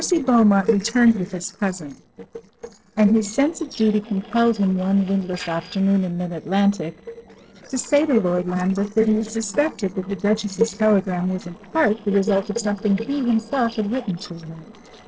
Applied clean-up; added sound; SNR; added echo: neural separator model SepFormer DNS4.